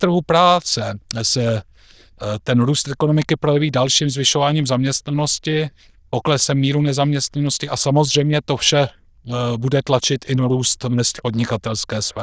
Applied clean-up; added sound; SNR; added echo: neural diffusion model UNIVERSE++.